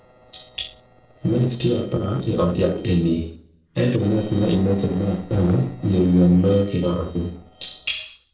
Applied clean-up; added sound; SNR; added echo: neural separator model SepFormer DNS4.